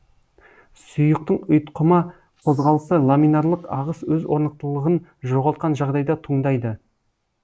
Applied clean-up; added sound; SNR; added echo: neural mask model Resemble Enhance denoiser.